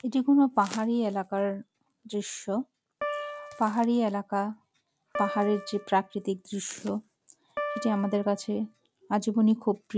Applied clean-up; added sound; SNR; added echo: none; Piano; 10 dB; none.